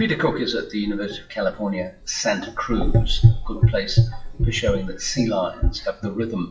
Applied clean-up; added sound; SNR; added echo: classical method WPE with log-MMSE.